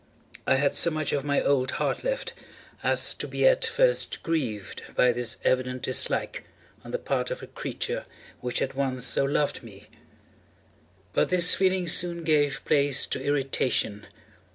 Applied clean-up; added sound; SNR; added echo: none; none; none; none.